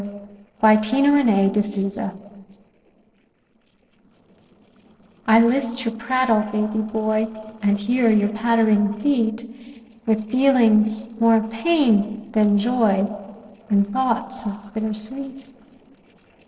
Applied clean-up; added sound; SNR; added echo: neural separator model SepFormer DNS4.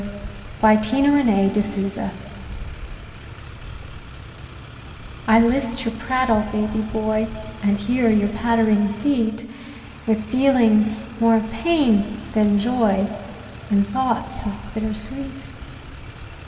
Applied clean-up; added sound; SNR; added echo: none; Motor vehicle (road); 14 dB; reverberation time 2.1 s.